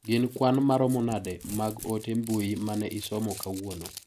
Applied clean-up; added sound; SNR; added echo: none; Crumpling, crinkling; 17 dB; none.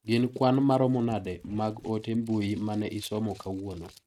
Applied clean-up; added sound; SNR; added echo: neural mask model RNNoise.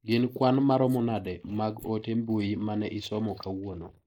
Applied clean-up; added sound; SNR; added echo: neural mask model Resemble Enhance denoiser.